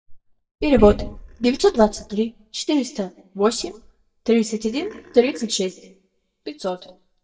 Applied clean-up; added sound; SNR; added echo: neural mask model DeepFilterNet 3.